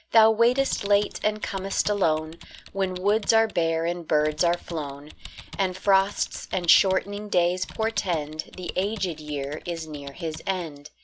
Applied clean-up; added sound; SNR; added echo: none; Typing; 18 dB; none.